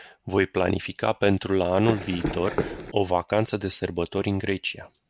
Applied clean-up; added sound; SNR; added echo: none; Run; 4 dB; none.